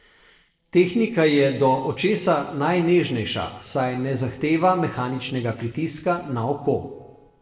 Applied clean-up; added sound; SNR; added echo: neural separator model SepFormer DNS4.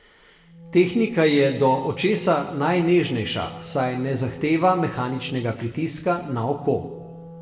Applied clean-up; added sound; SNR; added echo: none; Wind instrument, woodwind instrument; 19 dB; reverberation time 1.0 s.